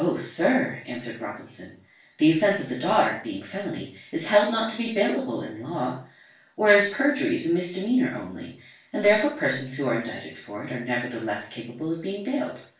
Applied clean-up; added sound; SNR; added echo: none; none; none; reverberation time 0.3 s.